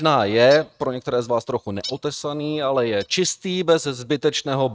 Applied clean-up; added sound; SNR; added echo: neural mask model RNNoise.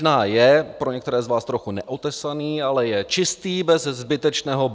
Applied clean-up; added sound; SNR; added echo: none; none; none; none.